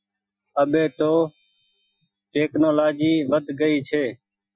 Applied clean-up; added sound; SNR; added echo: classical method Wiener filter.